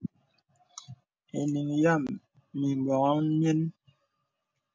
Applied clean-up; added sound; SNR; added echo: none; none; none; none.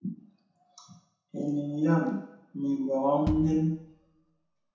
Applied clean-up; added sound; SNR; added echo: none; Bass drum; 8 dB; reverberation time 0.7 s.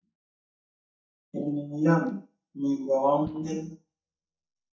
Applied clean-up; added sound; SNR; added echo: neural mask model DeepFilterNet 3.